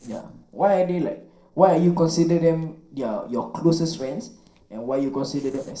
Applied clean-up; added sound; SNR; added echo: neural separator model SepFormer DNS4.